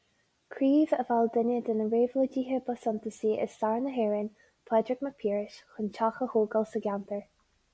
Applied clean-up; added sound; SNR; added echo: none; none; none; none.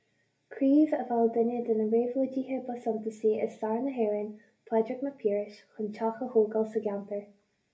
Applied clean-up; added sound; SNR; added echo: none; none; none; reverberation time 0.3 s.